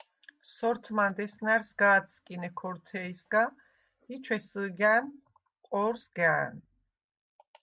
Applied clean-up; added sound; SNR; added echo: none; none; none; none.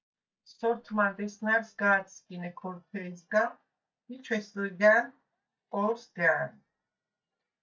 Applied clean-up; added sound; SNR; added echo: neural mask model DeepFilterNet 3.